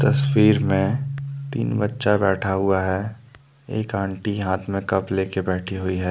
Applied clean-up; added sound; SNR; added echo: none; Keyboard (musical); 7 dB; none.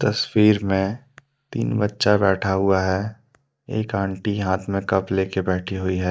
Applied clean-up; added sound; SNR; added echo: neural mask model DeepFilterNet 3.